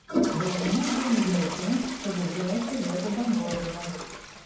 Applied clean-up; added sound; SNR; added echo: none; Toilet flush; 4 dB; reverberation time 0.9 s.